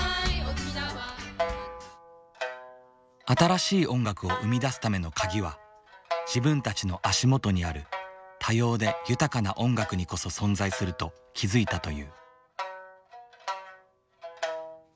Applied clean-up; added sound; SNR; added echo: none; none; none; none.